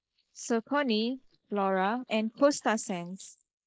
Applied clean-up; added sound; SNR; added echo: neural mask model Resemble Enhance denoiser.